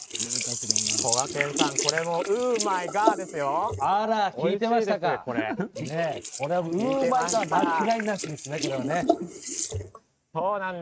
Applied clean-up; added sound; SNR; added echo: neural mask model RNNoise.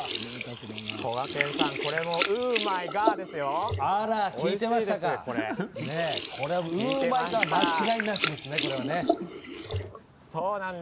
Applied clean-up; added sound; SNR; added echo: none; Sink (filling or washing); -2 dB; none.